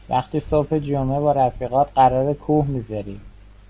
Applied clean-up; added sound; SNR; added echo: none; Breathing; 19 dB; none.